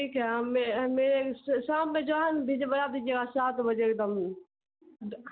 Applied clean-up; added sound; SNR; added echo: none; none; none; none.